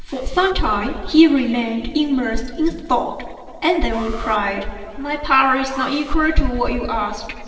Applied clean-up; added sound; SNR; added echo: neural separator model SepFormer DNS4.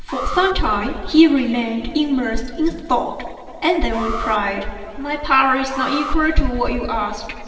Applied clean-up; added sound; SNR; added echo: none; Alarm; 13 dB; reverberation time 2.3 s.